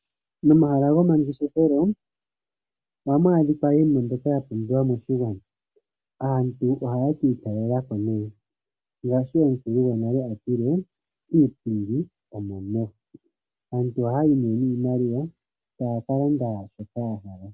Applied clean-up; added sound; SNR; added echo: none; none; none; none.